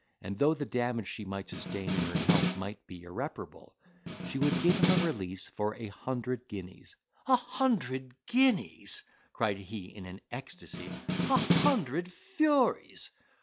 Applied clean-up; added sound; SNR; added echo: none; Snare drum; -2 dB; none.